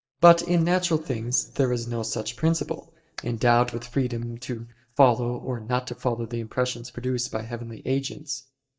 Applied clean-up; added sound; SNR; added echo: neural mask model DeepFilterNet 3.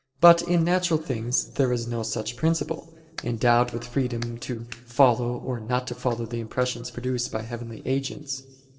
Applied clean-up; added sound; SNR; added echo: neural separator model SepFormer DNS4.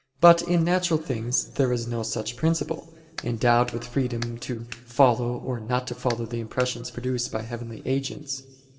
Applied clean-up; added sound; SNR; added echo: none; Clapping; 17 dB; reverberation time 1.6 s.